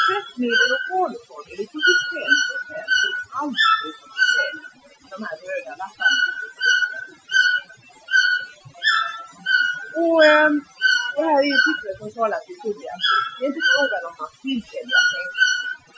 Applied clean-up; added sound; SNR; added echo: classical method Wiener filter.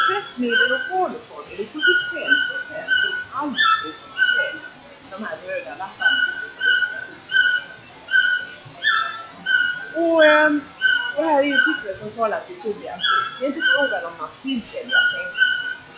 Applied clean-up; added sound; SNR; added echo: classical method log-MMSE.